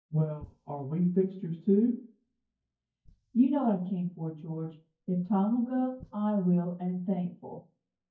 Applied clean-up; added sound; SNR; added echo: neural mask model DeepFilterNet 3.